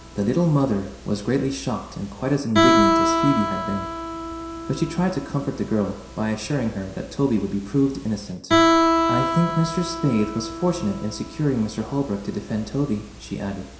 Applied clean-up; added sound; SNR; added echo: none; Guitar; 1 dB; reverberation time 0.7 s.